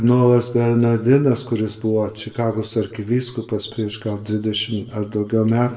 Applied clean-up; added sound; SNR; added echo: none; none; none; reverberation time 0.7 s.